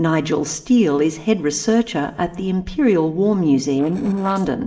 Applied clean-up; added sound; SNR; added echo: neural separator model SepFormer DNS4.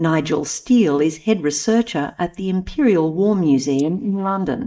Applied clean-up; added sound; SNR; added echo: neural mask model DeepFilterNet 3.